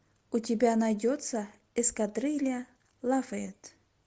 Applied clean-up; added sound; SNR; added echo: none; none; none; none.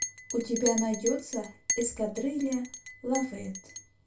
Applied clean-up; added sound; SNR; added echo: none; Chink, clink; 6 dB; reverberation time 0.2 s.